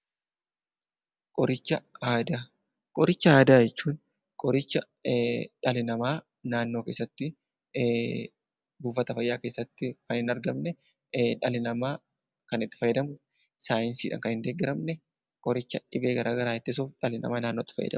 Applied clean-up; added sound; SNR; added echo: none; none; none; none.